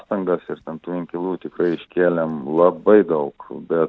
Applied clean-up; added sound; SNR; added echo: none; none; none; none.